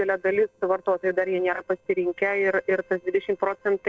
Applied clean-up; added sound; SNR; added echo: neural separator model SepFormer DNS4.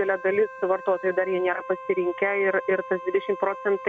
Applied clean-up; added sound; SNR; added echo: none; Wind instrument, woodwind instrument; 14 dB; none.